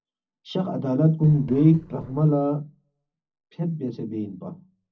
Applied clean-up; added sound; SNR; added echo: neural separator model SepFormer DNS4.